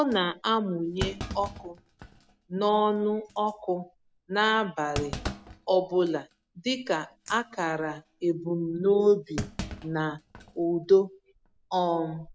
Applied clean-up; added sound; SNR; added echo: none; Thump, thud; 14 dB; none.